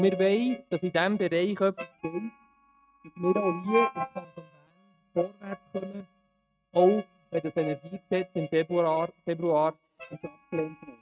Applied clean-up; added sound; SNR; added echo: neural mask model RNNoise.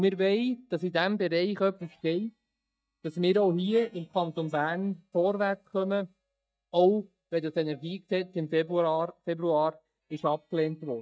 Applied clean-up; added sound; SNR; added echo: neural mask model DeepFilterNet 3.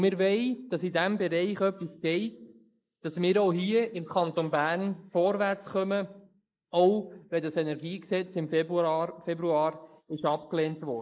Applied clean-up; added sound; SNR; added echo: neural mask model Resemble Enhance denoiser.